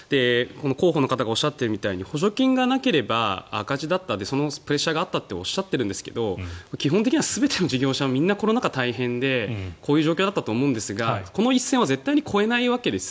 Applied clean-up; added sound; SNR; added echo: none; none; none; none.